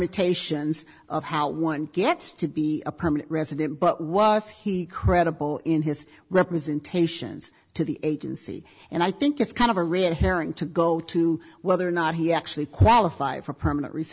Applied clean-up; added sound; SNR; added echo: none; none; none; none.